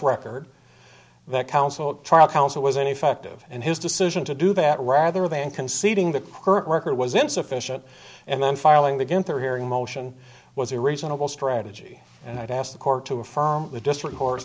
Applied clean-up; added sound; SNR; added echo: none; none; none; none.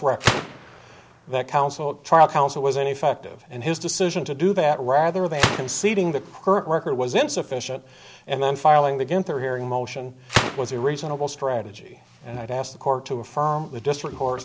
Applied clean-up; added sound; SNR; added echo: none; Gunshot, gunfire; 9 dB; none.